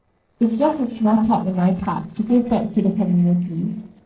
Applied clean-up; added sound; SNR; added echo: neural separator model SepFormer DNS4.